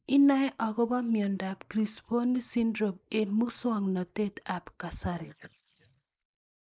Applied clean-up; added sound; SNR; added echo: neural mask model Resemble Enhance denoiser.